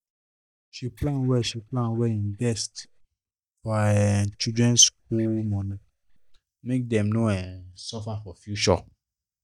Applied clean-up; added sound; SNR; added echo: neural mask model DeepFilterNet 3.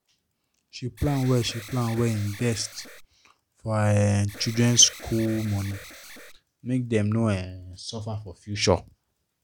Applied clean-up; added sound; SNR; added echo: none; Alarm; 16 dB; none.